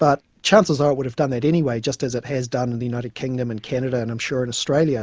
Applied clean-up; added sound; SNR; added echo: none; none; none; none.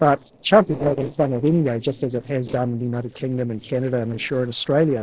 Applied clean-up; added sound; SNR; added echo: neural separator model SepFormer DNS4.